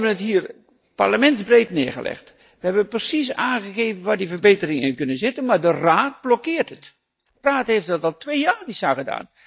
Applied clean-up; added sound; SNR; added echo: neural mask model DeepFilterNet 3.